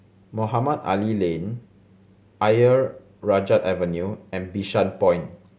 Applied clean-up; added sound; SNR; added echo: none; none; none; none.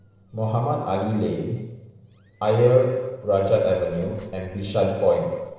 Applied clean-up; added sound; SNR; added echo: neural separator model SepFormer DNS4.